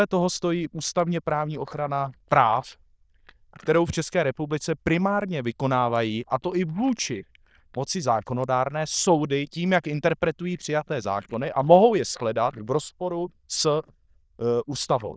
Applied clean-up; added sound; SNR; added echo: neural diffusion model UNIVERSE++.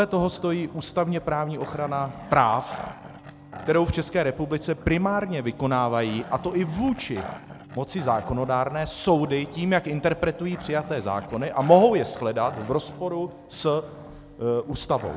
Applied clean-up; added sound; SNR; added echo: none; Bowed string instrument + Growling; 17 dB; none.